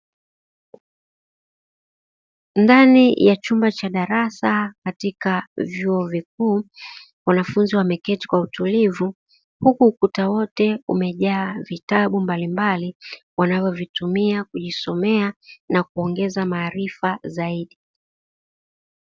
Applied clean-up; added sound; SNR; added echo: none; none; none; none.